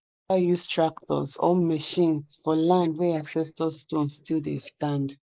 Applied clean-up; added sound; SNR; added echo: neural mask model Resemble Enhance denoiser.